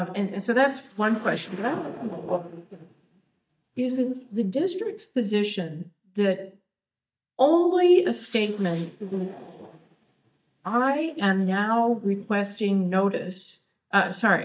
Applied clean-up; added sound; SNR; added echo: neural mask model DeepFilterNet 3.